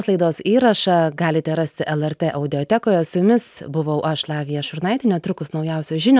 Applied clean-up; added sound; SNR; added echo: none; none; none; none.